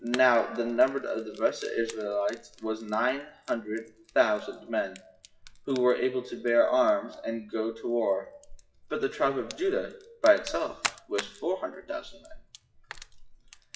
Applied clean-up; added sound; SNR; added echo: classical method WPE with log-MMSE.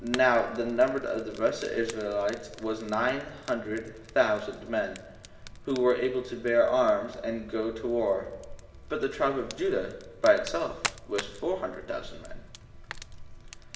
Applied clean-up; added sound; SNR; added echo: none; Fire; 15 dB; reverberation time 1.1 s.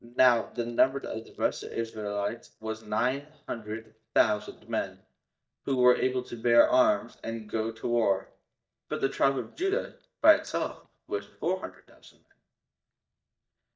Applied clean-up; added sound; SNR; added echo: neural mask model DeepFilterNet 3.